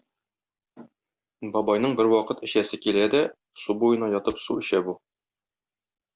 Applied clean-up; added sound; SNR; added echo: none; Rattle (instrument); 18 dB; none.